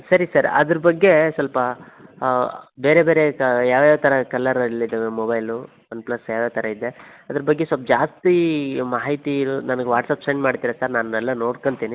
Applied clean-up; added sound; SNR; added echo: none; none; none; none.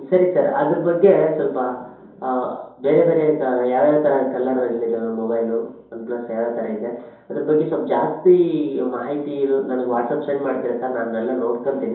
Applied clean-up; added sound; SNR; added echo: none; none; none; reverberation time 2.8 s.